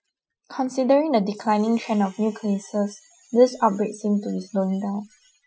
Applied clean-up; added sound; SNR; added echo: classical method Wiener filter.